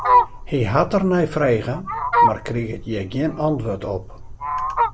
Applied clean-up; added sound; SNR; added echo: none; Fowl; 0 dB; none.